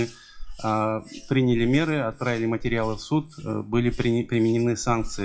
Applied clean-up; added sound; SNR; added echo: classical method WPE with log-MMSE.